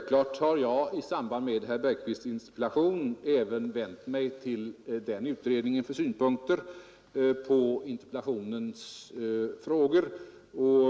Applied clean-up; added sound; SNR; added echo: none; none; none; none.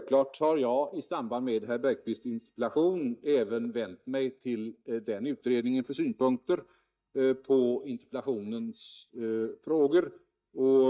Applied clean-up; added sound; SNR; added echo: neural mask model DeepFilterNet 3.